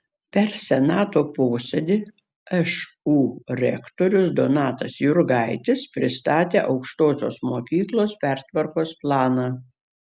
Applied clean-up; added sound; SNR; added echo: none; none; none; none.